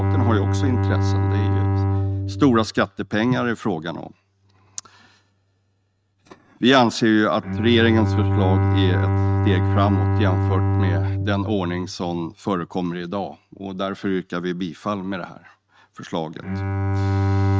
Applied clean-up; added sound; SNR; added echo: neural mask model RNNoise.